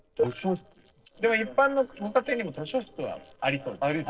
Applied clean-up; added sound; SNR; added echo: neural separator model SepFormer DNS4.